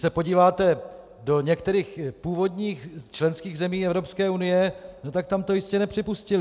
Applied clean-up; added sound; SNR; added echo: none; none; none; none.